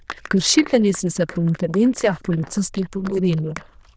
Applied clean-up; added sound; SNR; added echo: neural diffusion model UNIVERSE++.